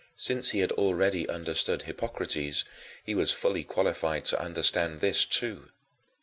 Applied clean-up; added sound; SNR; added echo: none; none; none; none.